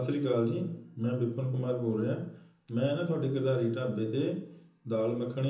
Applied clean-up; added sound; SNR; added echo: none; none; none; reverberation time 0.7 s.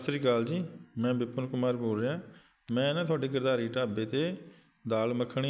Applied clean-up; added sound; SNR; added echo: none; none; none; none.